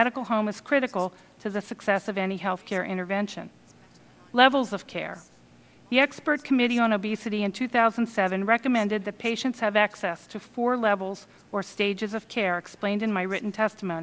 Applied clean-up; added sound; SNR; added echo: none; none; none; none.